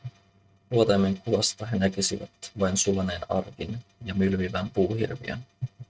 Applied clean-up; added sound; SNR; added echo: neural mask model RNNoise.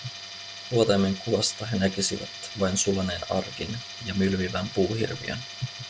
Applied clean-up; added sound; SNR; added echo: none; Tools; 12 dB; none.